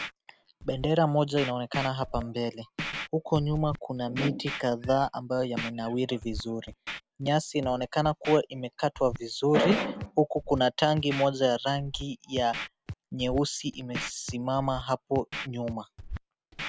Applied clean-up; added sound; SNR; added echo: none; Scratching (performance technique); 12 dB; none.